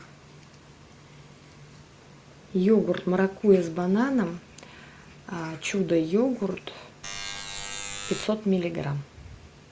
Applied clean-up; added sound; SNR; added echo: none; Alarm; 8 dB; none.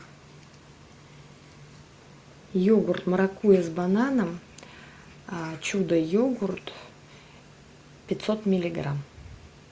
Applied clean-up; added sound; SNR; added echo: none; none; none; none.